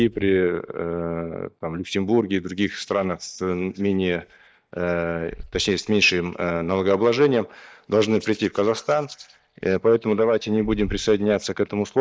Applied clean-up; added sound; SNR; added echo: neural mask model DeepFilterNet 3.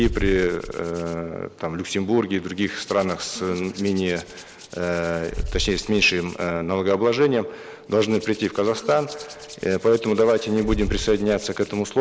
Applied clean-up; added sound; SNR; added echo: none; Hands; 12 dB; none.